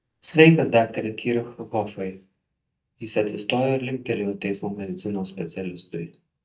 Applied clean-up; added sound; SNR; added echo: neural mask model DeepFilterNet 3.